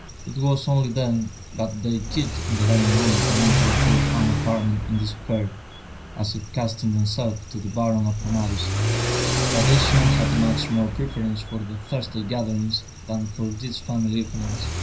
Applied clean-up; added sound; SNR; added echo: none; Accelerating, revving, vroom / Car; 1 dB; reverberation time 0.4 s.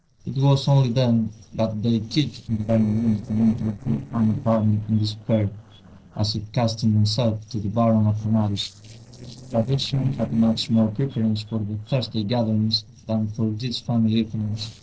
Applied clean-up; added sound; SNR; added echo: neural separator model SepFormer DNS4.